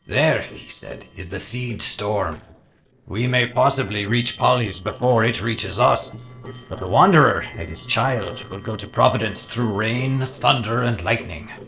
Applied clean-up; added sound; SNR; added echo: neural separator model SepFormer DNS4.